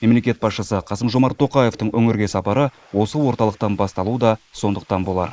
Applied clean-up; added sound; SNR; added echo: neural mask model Resemble Enhance denoiser.